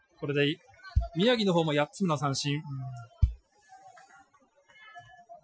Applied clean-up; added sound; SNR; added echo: classical method Wiener filter.